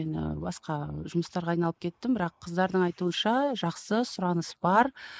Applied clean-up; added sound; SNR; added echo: neural mask model Resemble Enhance denoiser.